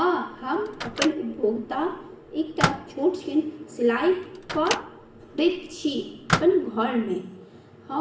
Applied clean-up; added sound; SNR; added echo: none; Microwave oven; 7 dB; reverberation time 0.8 s.